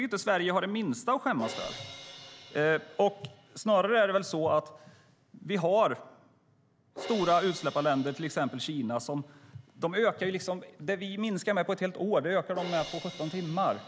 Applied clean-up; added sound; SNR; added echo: none; Crash cymbal; 18 dB; none.